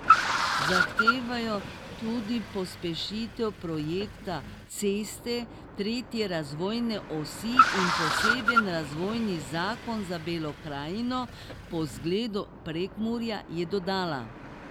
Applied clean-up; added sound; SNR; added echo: none; Car; -1 dB; none.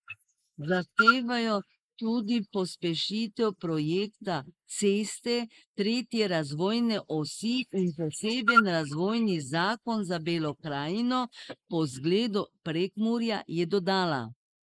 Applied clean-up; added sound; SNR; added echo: neural mask model Resemble Enhance denoiser.